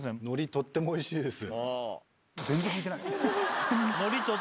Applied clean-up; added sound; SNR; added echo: none; none; none; none.